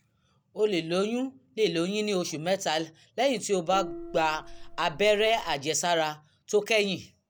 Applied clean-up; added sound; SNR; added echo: none; Gong; 12 dB; none.